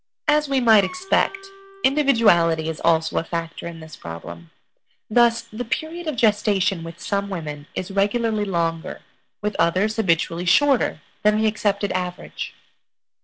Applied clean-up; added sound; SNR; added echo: none; Wind instrument, woodwind instrument; 20 dB; none.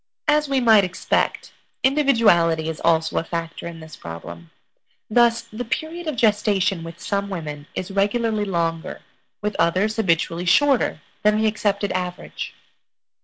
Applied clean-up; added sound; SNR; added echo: none; none; none; none.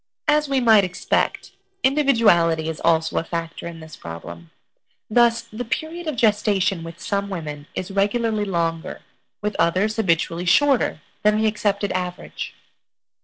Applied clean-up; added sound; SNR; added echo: neural separator model SepFormer DNS4.